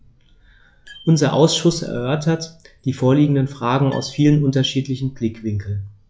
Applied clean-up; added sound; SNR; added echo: classical method log-MMSE.